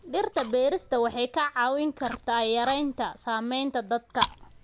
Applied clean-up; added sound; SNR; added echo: none; Chewing, mastication; 10 dB; none.